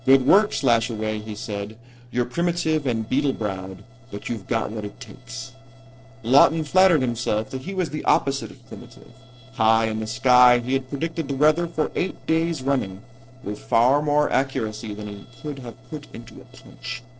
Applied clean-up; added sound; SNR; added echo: neural separator model SepFormer DNS4.